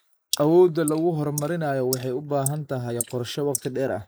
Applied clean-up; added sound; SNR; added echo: neural mask model Resemble Enhance denoiser.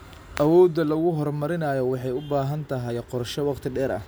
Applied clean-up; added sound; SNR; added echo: none; none; none; none.